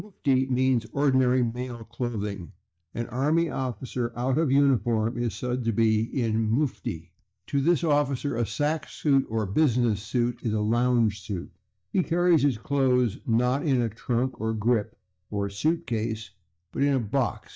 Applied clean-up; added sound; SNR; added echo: neural mask model DeepFilterNet 3.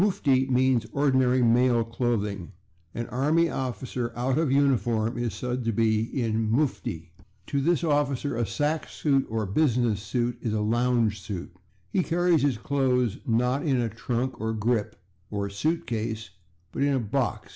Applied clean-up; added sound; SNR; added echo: none; none; none; none.